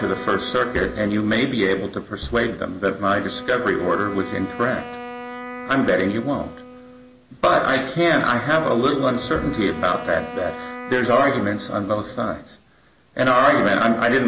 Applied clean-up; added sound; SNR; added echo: none; Bass drum + Wind instrument, woodwind instrument; 14 dB; none.